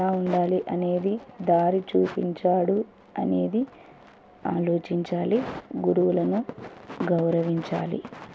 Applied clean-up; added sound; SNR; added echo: none; none; none; none.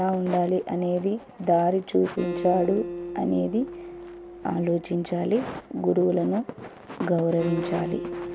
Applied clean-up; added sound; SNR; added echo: none; Acoustic guitar; 11 dB; none.